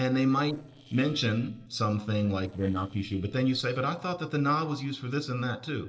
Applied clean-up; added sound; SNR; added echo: neural separator model SepFormer DNS4.